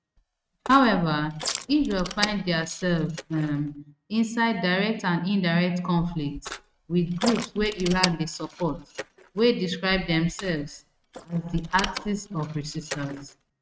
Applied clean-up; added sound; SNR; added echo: neural mask model RNNoise.